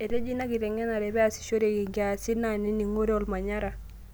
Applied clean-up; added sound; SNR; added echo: none; none; none; none.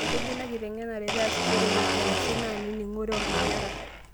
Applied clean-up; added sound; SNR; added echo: none; Domestic sounds, home sounds; -3 dB; none.